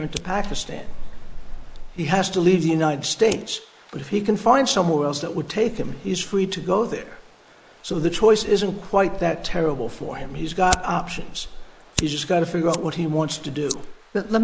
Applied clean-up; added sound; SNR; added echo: neural mask model Resemble Enhance denoiser.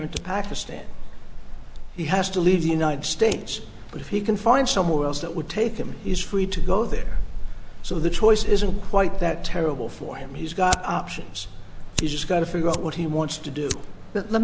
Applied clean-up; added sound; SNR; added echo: none; Fire; 1 dB; none.